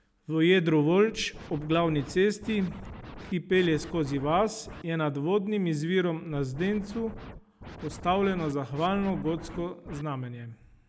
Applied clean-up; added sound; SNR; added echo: none; Scratching (performance technique); 15 dB; none.